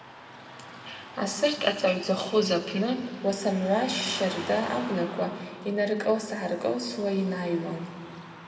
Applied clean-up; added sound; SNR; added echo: none; Car passing by / Traffic noise, roadway noise; 15 dB; reverberation time 2.0 s.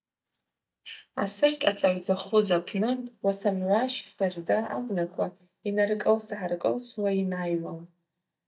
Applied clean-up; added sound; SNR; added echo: neural mask model DeepFilterNet 3.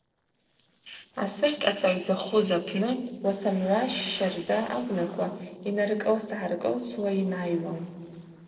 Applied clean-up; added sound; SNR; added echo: neural separator model SepFormer DNS4.